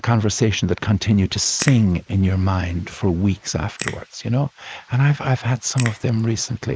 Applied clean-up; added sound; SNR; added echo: neural mask model Resemble Enhance denoiser.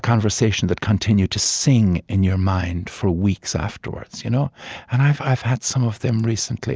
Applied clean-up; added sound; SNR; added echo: none; none; none; none.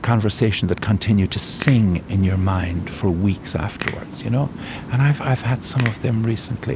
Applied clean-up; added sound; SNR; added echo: none; Waves, surf + Crack / Crackle; 13 dB; none.